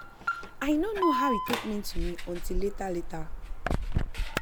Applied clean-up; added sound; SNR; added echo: none; Alarm; -2 dB; none.